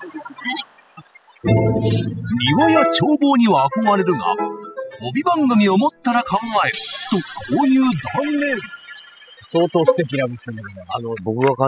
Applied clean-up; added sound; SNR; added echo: classical method spectral subtraction.